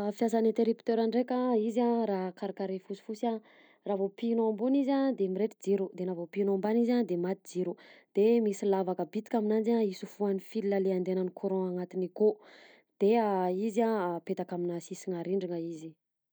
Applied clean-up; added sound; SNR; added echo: none; none; none; none.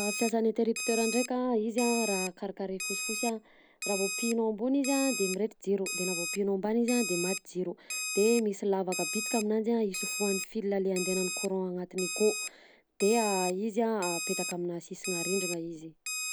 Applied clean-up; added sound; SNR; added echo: none; Alarm; 7 dB; none.